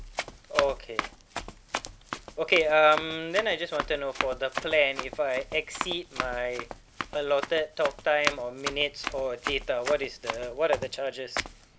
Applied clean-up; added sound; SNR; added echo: none; Run; 8 dB; none.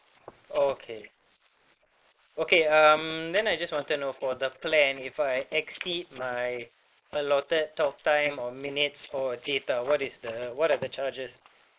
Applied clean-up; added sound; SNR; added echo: neural mask model Resemble Enhance denoiser.